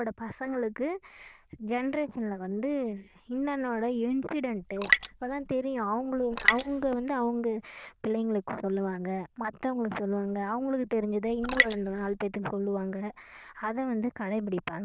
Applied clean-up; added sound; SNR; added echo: neural diffusion model UNIVERSE++.